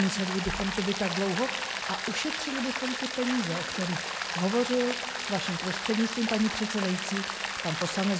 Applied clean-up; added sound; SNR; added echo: none; Rain; 3 dB; none.